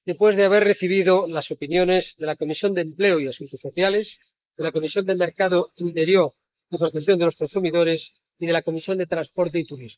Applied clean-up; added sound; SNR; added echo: neural mask model Resemble Enhance denoiser.